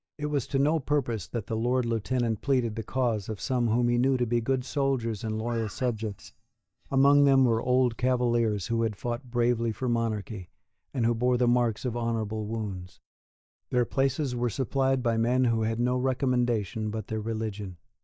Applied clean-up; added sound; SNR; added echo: neural mask model DeepFilterNet 3.